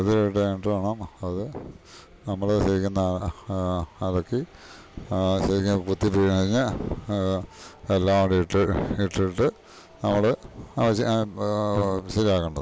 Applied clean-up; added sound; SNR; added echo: none; none; none; none.